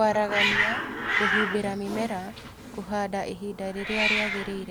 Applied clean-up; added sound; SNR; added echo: none; Hiss; 0 dB; none.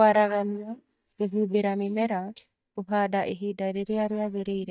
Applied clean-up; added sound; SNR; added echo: neural mask model DeepFilterNet 3.